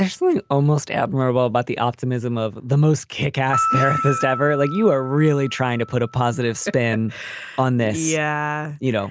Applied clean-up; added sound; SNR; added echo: none; Piano; 11 dB; none.